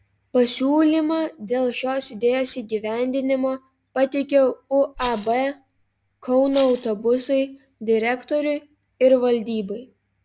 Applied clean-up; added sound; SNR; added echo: none; Rattle; 11 dB; none.